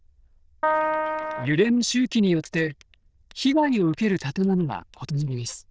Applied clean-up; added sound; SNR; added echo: neural diffusion model UNIVERSE++.